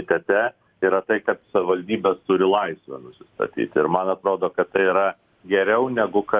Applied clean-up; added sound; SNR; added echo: none; none; none; none.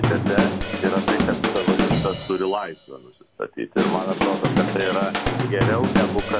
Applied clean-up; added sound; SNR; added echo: none; Drum / Drum kit; -3 dB; none.